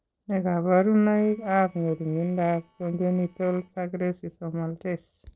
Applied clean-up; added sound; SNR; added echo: neural separator model SepFormer DNS4.